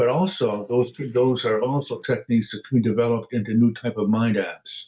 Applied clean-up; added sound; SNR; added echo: neural mask model Resemble Enhance denoiser.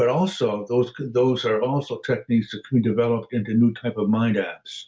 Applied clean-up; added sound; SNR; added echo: none; none; none; none.